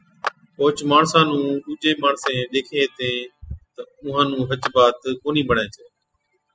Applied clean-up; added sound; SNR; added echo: classical method spectral subtraction.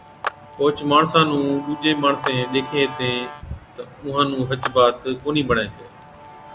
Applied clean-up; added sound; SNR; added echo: none; Clapping + Guitar; 13 dB; none.